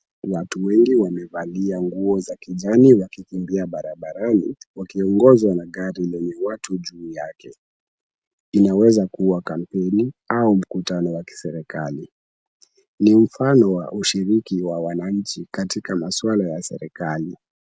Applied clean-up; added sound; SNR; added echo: none; none; none; none.